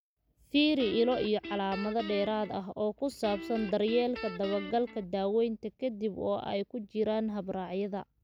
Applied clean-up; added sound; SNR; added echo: none; Guitar; 12 dB; none.